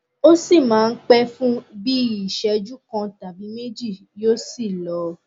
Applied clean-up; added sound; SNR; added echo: none; none; none; none.